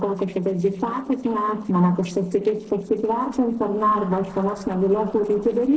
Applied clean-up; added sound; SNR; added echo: neural separator model SepFormer DNS4.